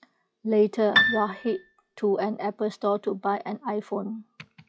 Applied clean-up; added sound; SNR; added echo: classical method log-MMSE.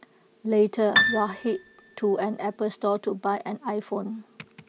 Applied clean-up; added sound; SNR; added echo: none; Piano; 1 dB; none.